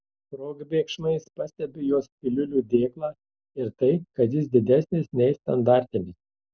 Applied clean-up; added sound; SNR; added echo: none; none; none; none.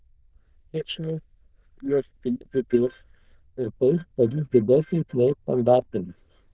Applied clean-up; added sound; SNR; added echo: neural diffusion model UNIVERSE++.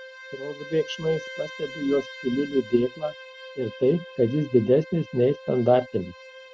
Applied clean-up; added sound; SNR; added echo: none; Bowed string instrument; 16 dB; none.